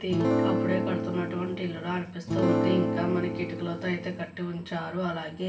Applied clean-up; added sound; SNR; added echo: none; Acoustic guitar / Strum; -2 dB; reverberation time 0.4 s.